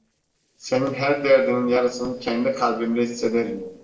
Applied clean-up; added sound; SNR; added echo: neural separator model SepFormer DNS4.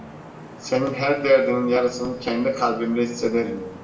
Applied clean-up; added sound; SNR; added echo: none; Traffic noise, roadway noise / Vehicle horn, car horn, honking; 17 dB; reverberation time 0.7 s.